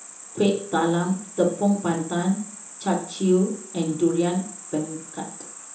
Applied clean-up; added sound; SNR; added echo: none; Cricket; 14 dB; reverberation time 1.2 s.